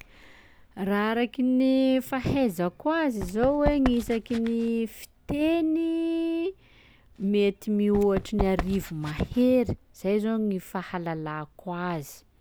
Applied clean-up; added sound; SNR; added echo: none; Run; 14 dB; none.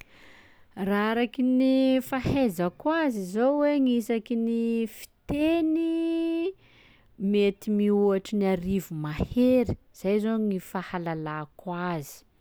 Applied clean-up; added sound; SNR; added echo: none; none; none; none.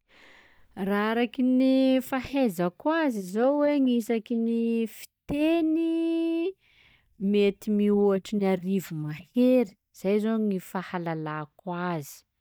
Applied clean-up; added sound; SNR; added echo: neural mask model DeepFilterNet 3.